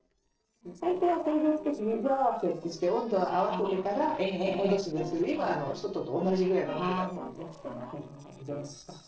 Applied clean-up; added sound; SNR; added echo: neural separator model SepFormer DNS4.